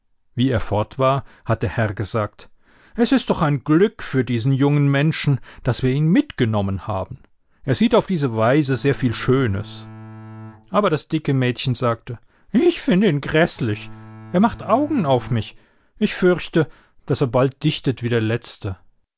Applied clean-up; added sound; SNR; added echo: none; Bowed string instrument; 19 dB; none.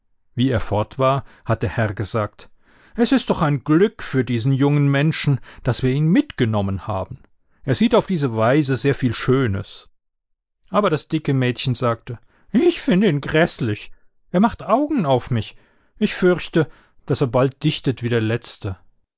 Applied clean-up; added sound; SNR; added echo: neural mask model Resemble Enhance denoiser.